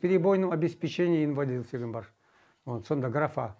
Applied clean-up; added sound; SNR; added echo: none; none; none; none.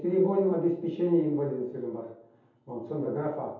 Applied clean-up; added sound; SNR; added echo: none; none; none; reverberation time 0.7 s.